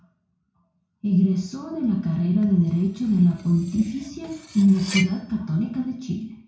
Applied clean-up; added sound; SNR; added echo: none; Cutlery, silverware; 15 dB; reverberation time 0.6 s.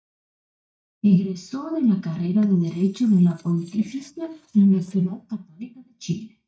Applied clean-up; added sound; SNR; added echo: neural mask model DeepFilterNet 3.